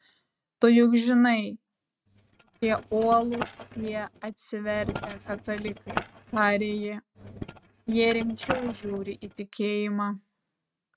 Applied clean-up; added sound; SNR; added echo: neural mask model RNNoise.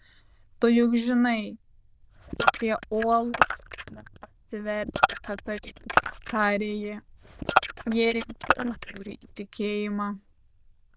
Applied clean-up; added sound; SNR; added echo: neural diffusion model UNIVERSE++.